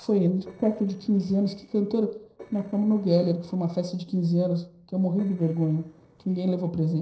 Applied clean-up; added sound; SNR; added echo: neural separator model SepFormer DNS4.